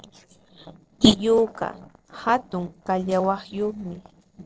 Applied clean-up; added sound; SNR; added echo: neural separator model SepFormer DNS4.